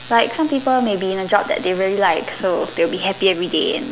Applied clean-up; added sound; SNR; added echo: none; none; none; none.